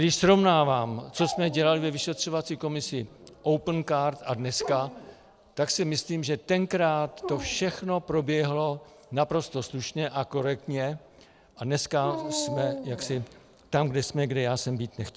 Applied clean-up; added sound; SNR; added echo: none; Dog; 14 dB; none.